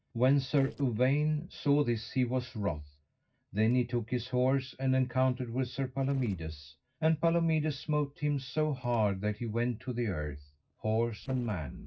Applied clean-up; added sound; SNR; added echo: neural separator model SepFormer DNS4.